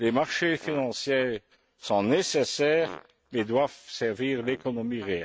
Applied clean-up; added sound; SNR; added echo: neural mask model RNNoise.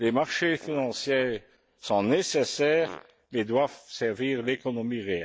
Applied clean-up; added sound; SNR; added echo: neural mask model DeepFilterNet 3.